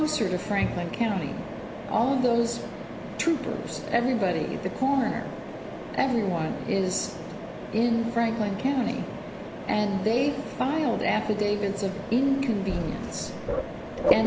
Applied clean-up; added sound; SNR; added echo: none; Mechanisms; 7 dB; none.